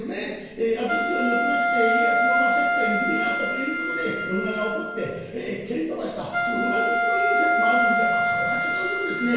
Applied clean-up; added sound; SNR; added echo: none; Wind instrument, woodwind instrument; -4 dB; reverberation time 1.0 s.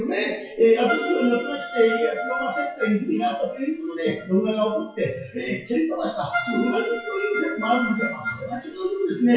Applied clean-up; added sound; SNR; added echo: classical method WPE with log-MMSE.